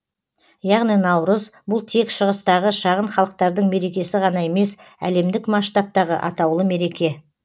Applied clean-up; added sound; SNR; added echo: none; none; none; none.